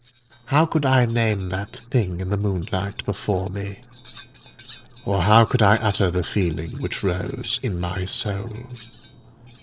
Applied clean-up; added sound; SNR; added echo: neural separator model SepFormer DNS4.